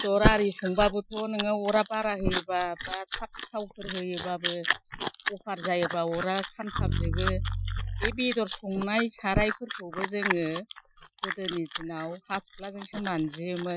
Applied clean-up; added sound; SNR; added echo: classical method Wiener filter.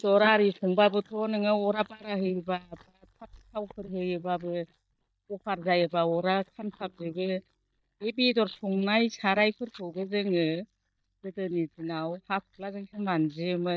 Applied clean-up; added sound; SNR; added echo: neural mask model DeepFilterNet 3.